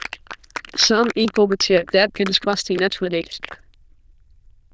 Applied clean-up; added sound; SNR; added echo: neural diffusion model UNIVERSE++.